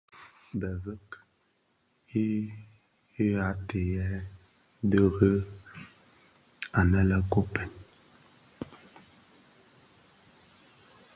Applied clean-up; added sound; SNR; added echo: none; none; none; none.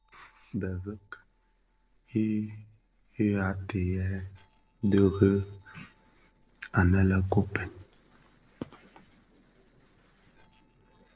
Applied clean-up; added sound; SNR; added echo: neural separator model SepFormer DNS4.